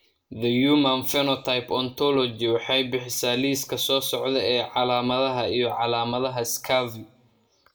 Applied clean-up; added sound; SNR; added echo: none; none; none; reverberation time 0.3 s.